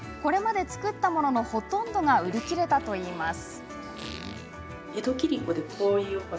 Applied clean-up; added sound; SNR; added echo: none; Fart; 20 dB; none.